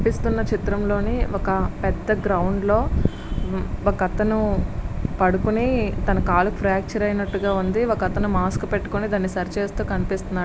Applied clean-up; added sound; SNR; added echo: none; none; none; none.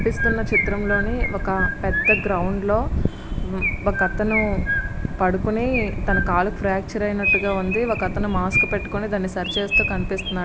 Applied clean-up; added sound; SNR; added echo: none; Chirp, tweet; 5 dB; none.